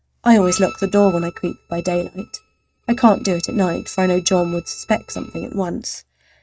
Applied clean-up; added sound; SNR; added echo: neural mask model RNNoise.